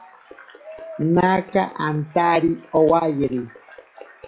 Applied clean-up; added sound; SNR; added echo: classical method log-MMSE.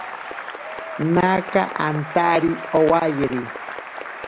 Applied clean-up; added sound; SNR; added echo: none; Applause / Cheering; 11 dB; none.